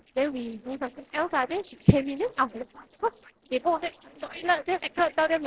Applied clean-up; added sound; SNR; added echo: neural separator model SepFormer DNS4.